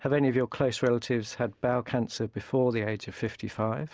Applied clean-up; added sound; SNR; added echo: none; none; none; none.